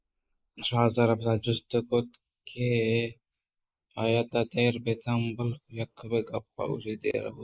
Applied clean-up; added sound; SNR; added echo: neural mask model Resemble Enhance denoiser.